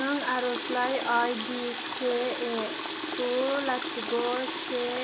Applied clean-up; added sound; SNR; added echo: none; Water tap, faucet; -1 dB; none.